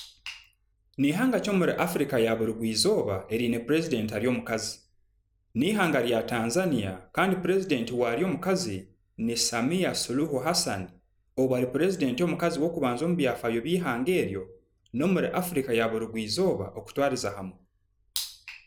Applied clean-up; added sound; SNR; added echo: none; none; none; none.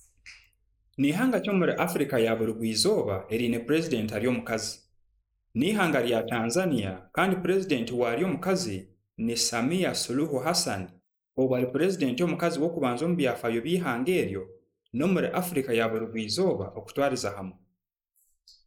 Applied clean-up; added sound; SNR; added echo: neural mask model Resemble Enhance denoiser.